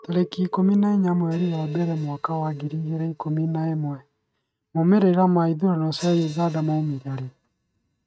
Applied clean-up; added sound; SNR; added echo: neural mask model RNNoise.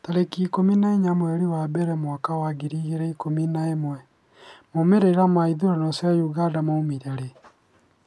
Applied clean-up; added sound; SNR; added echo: none; none; none; none.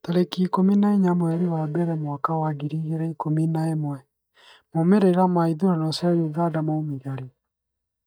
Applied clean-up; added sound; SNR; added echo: neural mask model DeepFilterNet 3.